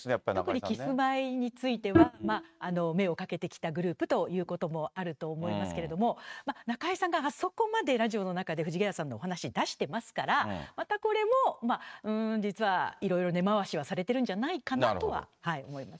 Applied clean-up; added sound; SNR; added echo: neural mask model RNNoise.